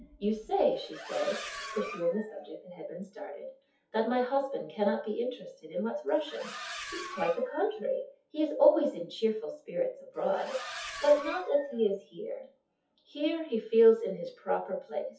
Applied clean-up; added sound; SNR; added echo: classical method WPE with log-MMSE.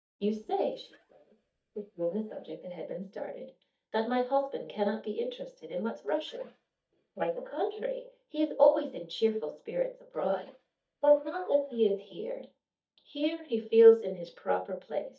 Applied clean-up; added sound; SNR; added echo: neural mask model DeepFilterNet 3.